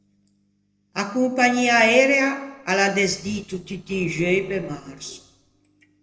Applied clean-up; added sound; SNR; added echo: neural separator model SepFormer DNS4.